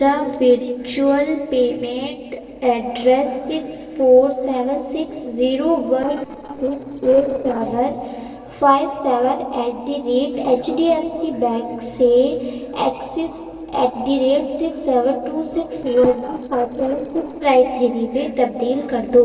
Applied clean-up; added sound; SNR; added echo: neural separator model SepFormer DNS4.